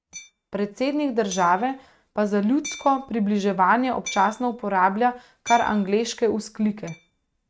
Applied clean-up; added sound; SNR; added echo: neural mask model RNNoise.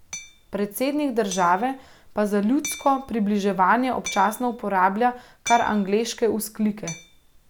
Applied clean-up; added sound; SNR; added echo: none; Hammer; 17 dB; none.